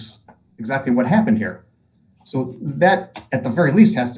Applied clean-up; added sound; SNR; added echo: none; none; none; reverberation time 0.5 s.